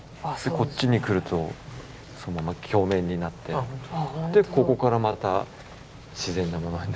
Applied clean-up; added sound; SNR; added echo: none; none; none; none.